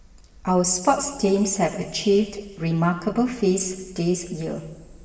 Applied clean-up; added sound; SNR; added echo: none; none; none; reverberation time 2.2 s.